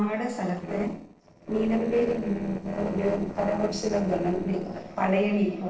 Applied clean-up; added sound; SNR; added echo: neural separator model SepFormer DNS4.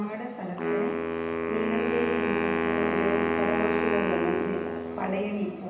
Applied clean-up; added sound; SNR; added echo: none; Wind instrument, woodwind instrument; -3 dB; reverberation time 0.9 s.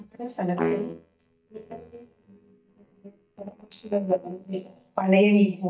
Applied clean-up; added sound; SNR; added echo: neural mask model DeepFilterNet 3.